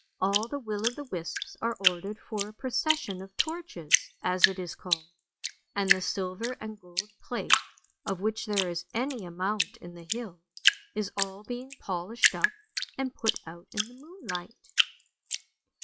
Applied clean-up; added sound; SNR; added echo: classical method log-MMSE.